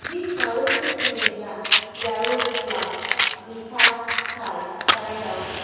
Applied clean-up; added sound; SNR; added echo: none; Fire; -4 dB; reverberation time 2.2 s.